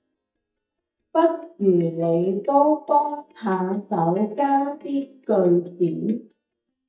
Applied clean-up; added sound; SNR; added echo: neural mask model DeepFilterNet 3.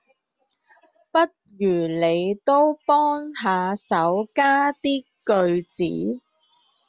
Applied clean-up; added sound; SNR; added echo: none; none; none; none.